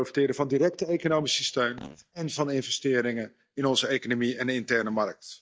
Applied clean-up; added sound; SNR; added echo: neural mask model DeepFilterNet 3.